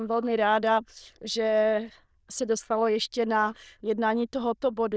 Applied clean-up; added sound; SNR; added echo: neural diffusion model UNIVERSE++.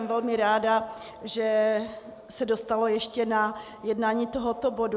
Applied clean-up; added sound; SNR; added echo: none; none; none; none.